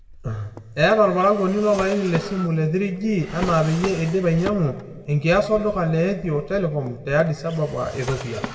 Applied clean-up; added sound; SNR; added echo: none; Drawer open or close; 14 dB; reverberation time 1.3 s.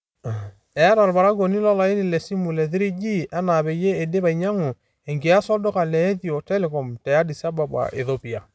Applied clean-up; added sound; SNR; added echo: none; none; none; none.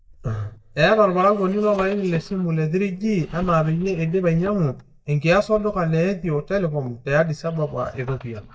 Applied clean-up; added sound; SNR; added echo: neural mask model DeepFilterNet 3.